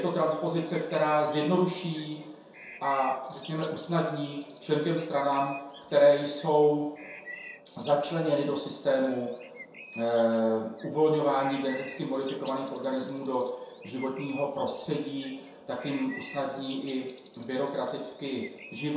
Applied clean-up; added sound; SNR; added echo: none; Bird; 20 dB; reverberation time 0.7 s.